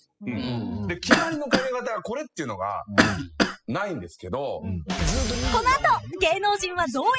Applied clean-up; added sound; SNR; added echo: classical method spectral subtraction.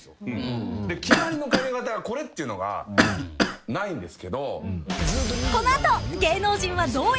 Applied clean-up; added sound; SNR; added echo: none; Cough; 0 dB; none.